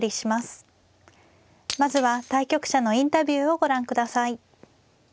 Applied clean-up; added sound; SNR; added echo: none; Shatter; 20 dB; none.